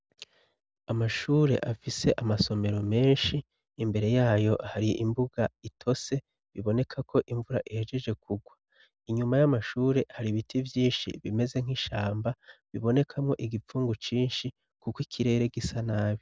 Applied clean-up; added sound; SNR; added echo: none; none; none; none.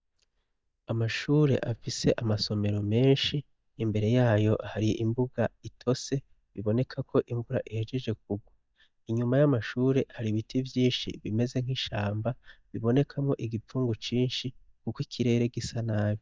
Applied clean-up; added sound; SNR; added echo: neural mask model DeepFilterNet 3.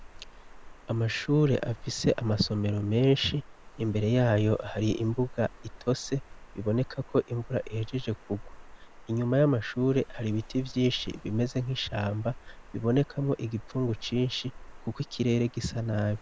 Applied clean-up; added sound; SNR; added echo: none; Water; 16 dB; none.